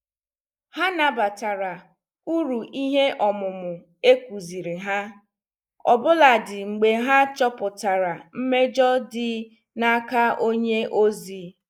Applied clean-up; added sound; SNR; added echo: neural mask model Resemble Enhance denoiser.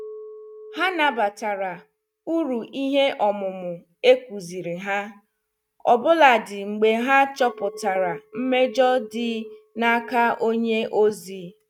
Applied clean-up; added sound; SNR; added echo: neural mask model RNNoise.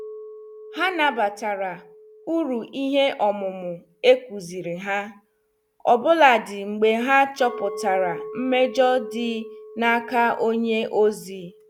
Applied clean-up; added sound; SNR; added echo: none; Chink, clink; 17 dB; none.